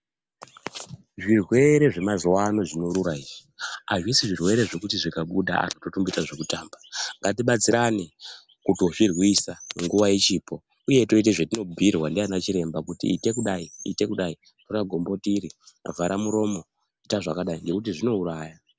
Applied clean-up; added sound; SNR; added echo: none; none; none; none.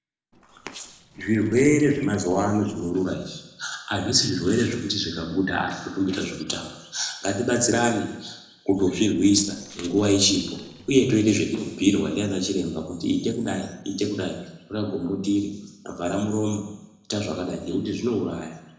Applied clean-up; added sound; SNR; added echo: neural separator model SepFormer DNS4.